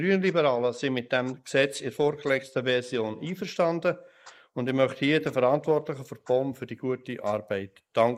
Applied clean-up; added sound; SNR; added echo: neural mask model Resemble Enhance denoiser.